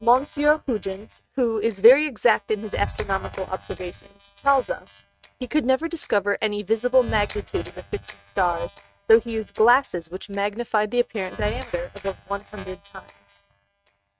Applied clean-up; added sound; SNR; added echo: neural mask model RNNoise.